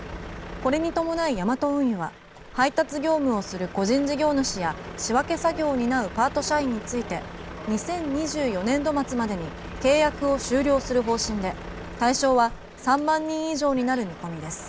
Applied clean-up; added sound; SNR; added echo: none; Truck; 13 dB; none.